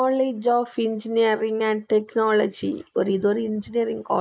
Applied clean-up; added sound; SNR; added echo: neural mask model Resemble Enhance denoiser.